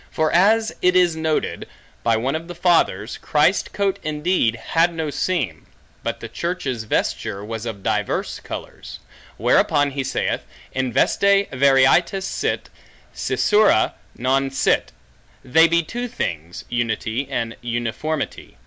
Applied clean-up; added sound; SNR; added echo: none; none; none; none.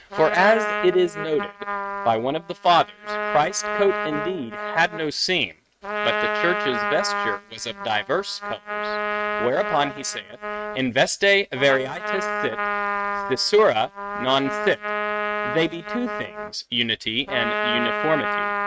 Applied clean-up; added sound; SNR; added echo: neural mask model RNNoise.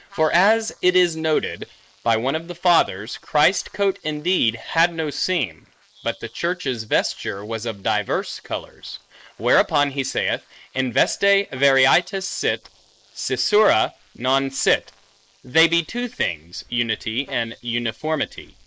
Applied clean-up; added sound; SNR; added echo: neural mask model Resemble Enhance denoiser.